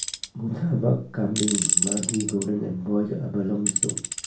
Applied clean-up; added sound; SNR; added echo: none; Tools; 1 dB; reverberation time 0.3 s.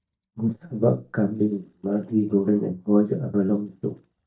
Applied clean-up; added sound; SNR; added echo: neural mask model DeepFilterNet 3.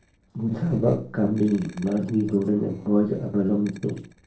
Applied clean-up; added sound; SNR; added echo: neural separator model SepFormer DNS4.